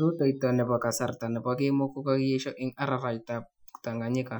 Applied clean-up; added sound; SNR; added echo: classical method Wiener filter.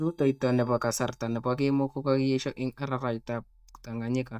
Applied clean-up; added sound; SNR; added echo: neural mask model DeepFilterNet 3.